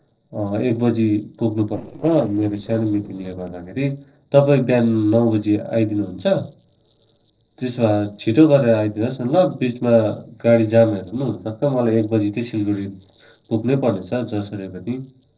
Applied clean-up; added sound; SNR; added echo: neural separator model SepFormer DNS4.